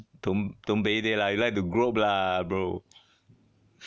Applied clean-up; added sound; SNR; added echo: none; none; none; none.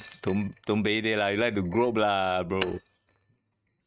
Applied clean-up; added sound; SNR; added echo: neural mask model RNNoise.